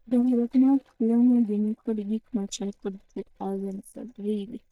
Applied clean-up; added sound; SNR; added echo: neural mask model DeepFilterNet 3.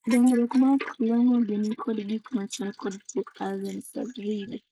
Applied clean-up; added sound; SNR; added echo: neural mask model Resemble Enhance denoiser.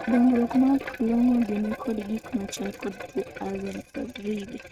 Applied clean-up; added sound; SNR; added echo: neural mask model RNNoise.